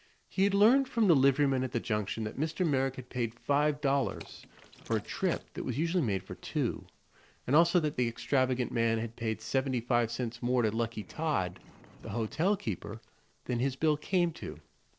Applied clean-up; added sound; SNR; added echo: neural separator model SepFormer DNS4.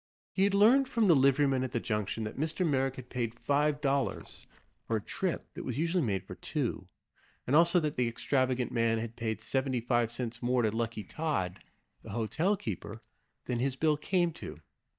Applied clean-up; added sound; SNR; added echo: neural mask model DeepFilterNet 3.